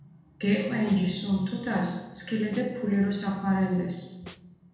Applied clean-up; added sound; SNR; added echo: none; Snare drum; 20 dB; reverberation time 1.0 s.